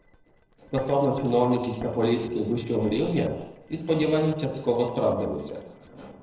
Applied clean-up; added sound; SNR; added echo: neural separator model SepFormer DNS4.